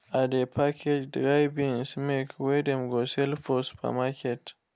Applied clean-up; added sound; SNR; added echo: none; none; none; none.